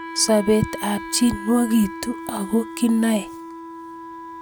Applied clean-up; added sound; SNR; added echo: none; Wind instrument, woodwind instrument; 12 dB; none.